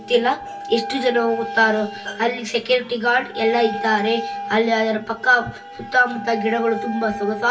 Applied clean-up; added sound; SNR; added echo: none; Wind instrument, woodwind instrument; 11 dB; reverberation time 0.1 s.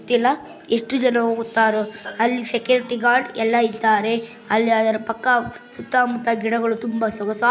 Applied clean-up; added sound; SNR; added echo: none; none; none; none.